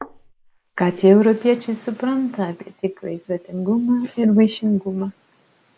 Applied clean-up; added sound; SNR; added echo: neural mask model Resemble Enhance denoiser.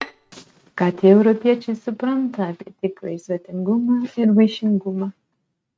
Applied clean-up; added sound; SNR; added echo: neural mask model RNNoise.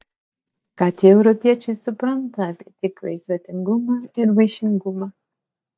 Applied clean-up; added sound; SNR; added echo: neural mask model DeepFilterNet 3.